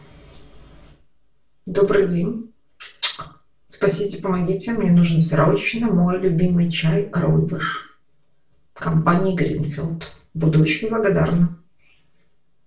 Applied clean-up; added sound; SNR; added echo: none; none; none; reverberation time 0.3 s.